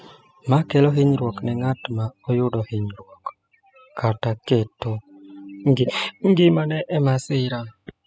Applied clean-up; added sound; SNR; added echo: classical method spectral subtraction.